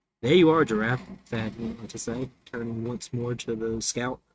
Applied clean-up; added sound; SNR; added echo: neural mask model RNNoise.